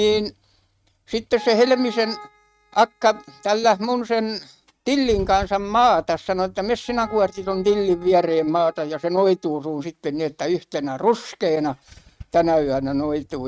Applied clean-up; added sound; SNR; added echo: neural mask model RNNoise.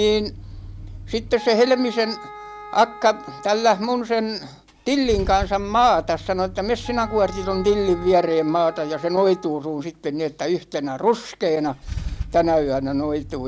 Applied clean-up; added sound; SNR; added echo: none; Idling / Engine starting / Car + Wind instrument, woodwind instrument; 14 dB; none.